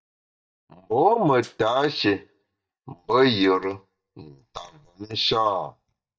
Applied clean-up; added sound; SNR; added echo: neural mask model DeepFilterNet 3.